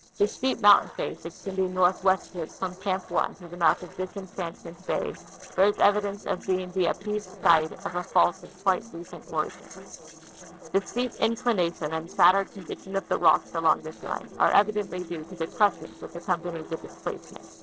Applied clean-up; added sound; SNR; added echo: neural separator model SepFormer DNS4.